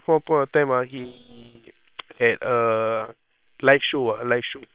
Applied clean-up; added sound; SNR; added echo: neural separator model SepFormer WHAM!.